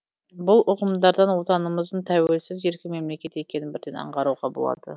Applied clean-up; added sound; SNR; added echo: none; none; none; none.